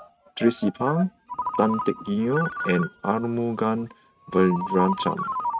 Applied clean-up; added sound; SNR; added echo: neural mask model RNNoise.